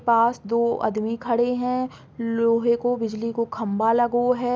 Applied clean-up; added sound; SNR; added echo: none; none; none; none.